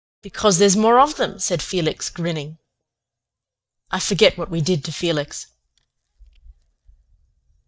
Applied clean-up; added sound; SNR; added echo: neural mask model DeepFilterNet 3.